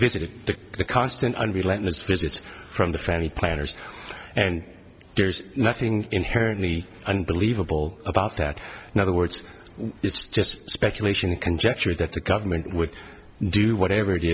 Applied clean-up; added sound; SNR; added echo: none; none; none; none.